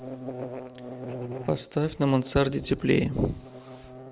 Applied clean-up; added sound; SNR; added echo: none; Buzz; 12 dB; none.